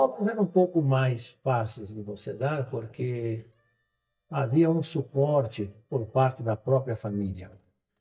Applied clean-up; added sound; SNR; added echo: neural mask model DeepFilterNet 3.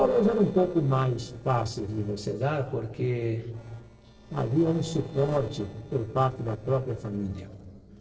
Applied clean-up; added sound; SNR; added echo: neural separator model SepFormer DNS4.